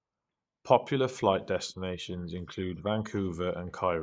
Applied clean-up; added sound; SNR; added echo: neural mask model Resemble Enhance denoiser.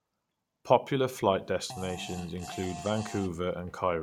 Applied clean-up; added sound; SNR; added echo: none; Fart; 14 dB; none.